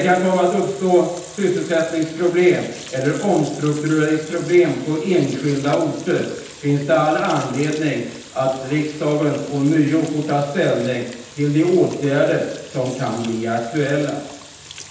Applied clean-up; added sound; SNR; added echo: none; Sink (filling or washing) / Water tap, faucet; 19 dB; reverberation time 0.9 s.